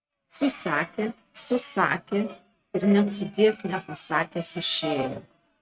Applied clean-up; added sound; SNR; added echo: neural mask model RNNoise.